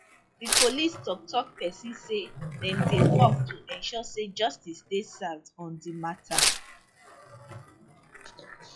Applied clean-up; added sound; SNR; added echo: classical method log-MMSE.